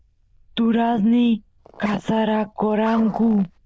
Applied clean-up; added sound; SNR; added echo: neural diffusion model UNIVERSE++.